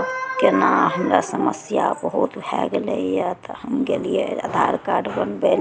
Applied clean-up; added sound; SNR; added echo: none; none; none; none.